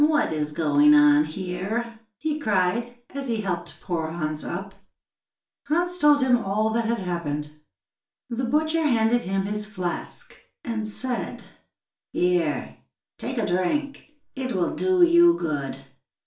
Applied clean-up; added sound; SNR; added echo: none; none; none; reverberation time 0.4 s.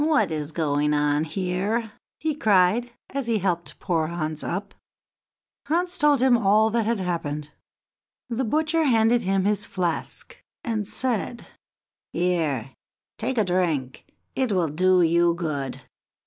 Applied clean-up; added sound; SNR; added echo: none; none; none; none.